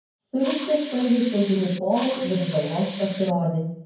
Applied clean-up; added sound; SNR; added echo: none; Hiss; 7 dB; reverberation time 0.9 s.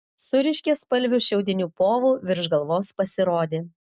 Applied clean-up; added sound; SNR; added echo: none; none; none; none.